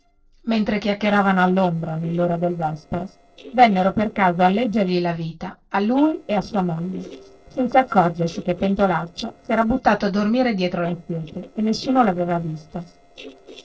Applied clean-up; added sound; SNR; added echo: neural separator model SepFormer DNS4.